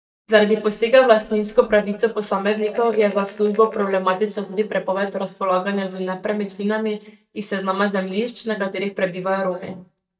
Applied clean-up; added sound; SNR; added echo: neural mask model DeepFilterNet 3.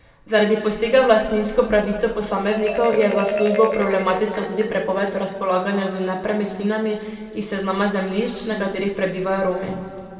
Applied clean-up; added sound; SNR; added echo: none; Marimba, xylophone; 12 dB; reverberation time 1.8 s.